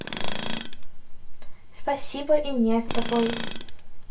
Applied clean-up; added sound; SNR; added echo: none; Tools; 12 dB; reverberation time 0.2 s.